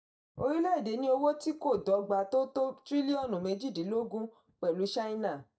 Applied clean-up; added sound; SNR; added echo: neural mask model DeepFilterNet 3.